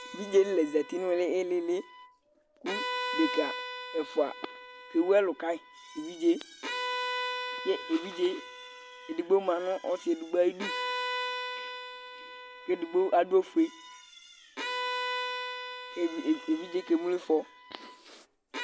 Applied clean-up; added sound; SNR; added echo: none; Bowed string instrument; 8 dB; none.